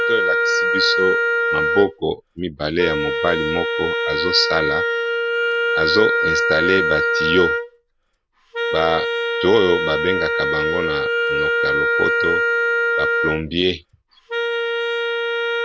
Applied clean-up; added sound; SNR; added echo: none; Wind instrument, woodwind instrument; -3 dB; none.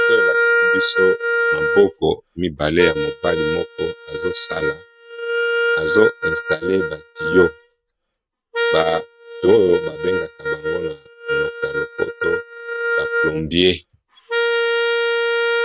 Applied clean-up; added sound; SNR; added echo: neural mask model RNNoise.